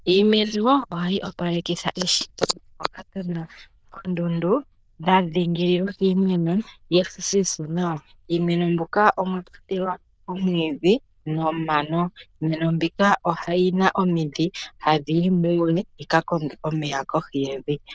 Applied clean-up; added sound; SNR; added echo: neural diffusion model UNIVERSE++.